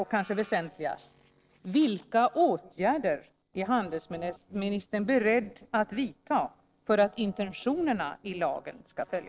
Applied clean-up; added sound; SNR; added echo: neural separator model SepFormer DNS4.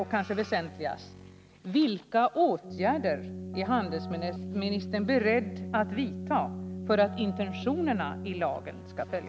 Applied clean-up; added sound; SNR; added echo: none; Keyboard (musical); 9 dB; none.